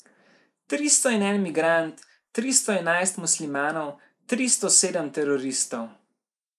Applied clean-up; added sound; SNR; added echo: neural mask model Resemble Enhance denoiser.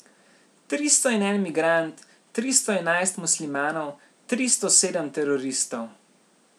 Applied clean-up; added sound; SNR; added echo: none; none; none; none.